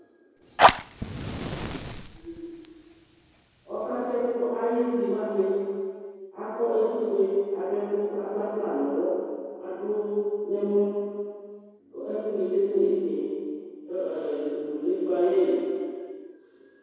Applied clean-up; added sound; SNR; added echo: none; Fire; 0 dB; reverberation time 2.0 s.